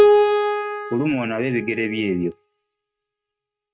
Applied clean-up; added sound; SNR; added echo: neural mask model RNNoise.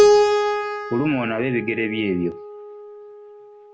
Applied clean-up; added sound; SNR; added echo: none; Keyboard (musical); -4 dB; none.